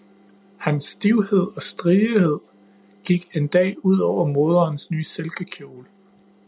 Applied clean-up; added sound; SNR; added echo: none; none; none; none.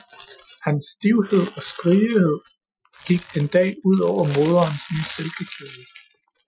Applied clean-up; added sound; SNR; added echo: classical method Wiener filter.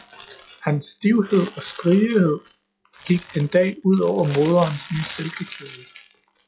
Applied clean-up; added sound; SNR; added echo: classical method log-MMSE.